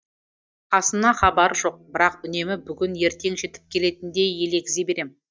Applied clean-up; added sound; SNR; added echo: neural mask model DeepFilterNet 3.